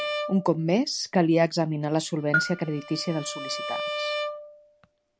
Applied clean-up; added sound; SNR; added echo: none; Bell + Bowed string instrument; 6 dB; none.